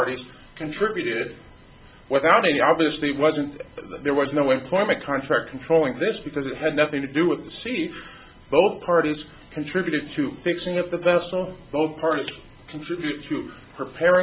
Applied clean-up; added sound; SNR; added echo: none; none; none; none.